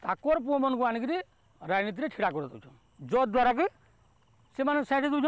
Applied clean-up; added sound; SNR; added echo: none; none; none; none.